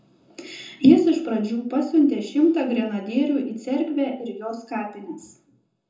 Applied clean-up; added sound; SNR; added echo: none; none; none; reverberation time 0.5 s.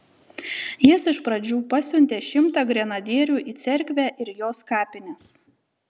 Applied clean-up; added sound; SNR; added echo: none; none; none; none.